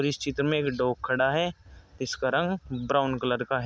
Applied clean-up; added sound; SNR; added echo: none; none; none; none.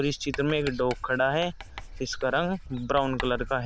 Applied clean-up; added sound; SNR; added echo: none; Writing; 12 dB; none.